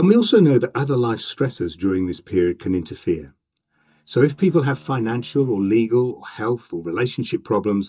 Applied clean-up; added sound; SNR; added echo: neural mask model DeepFilterNet 3.